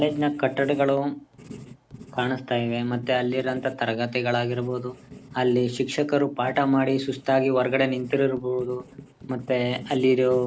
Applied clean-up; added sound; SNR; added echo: none; Writing; 20 dB; none.